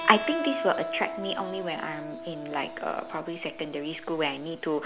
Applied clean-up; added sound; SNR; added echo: none; Keyboard (musical); 8 dB; none.